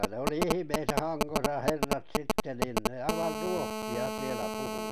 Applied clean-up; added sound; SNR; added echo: none; Telephone; -2 dB; none.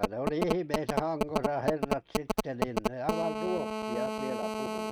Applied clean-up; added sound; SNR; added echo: neural mask model RNNoise.